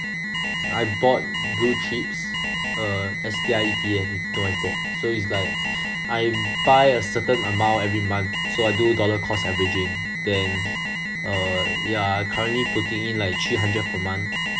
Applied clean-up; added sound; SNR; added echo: none; Alarm; 2 dB; none.